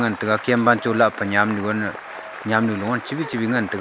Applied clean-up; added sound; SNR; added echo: none; Applause / Cheering; 14 dB; none.